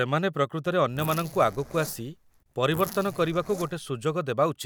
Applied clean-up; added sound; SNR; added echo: none; Zipper (clothing); 16 dB; none.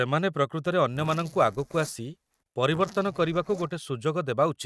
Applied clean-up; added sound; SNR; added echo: neural mask model RNNoise.